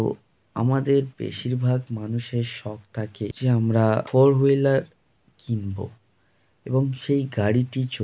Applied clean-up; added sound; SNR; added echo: none; none; none; none.